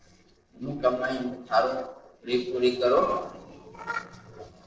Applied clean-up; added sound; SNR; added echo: neural separator model SepFormer DNS4.